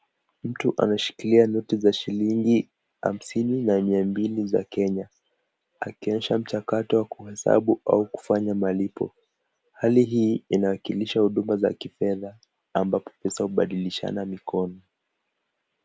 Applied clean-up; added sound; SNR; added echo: none; none; none; none.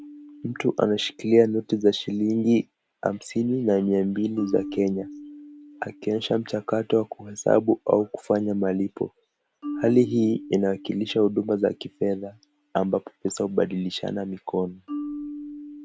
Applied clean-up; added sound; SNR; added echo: none; Marimba, xylophone; 16 dB; none.